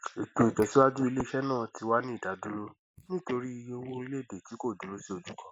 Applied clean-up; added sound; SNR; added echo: neural mask model Resemble Enhance denoiser.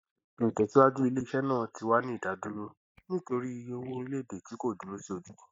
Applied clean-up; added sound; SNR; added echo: neural mask model DeepFilterNet 3.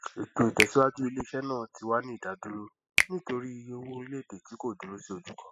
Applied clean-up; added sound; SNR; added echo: classical method spectral subtraction.